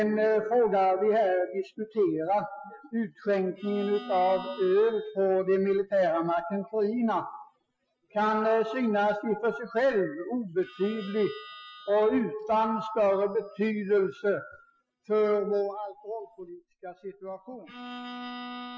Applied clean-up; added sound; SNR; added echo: classical method Wiener filter.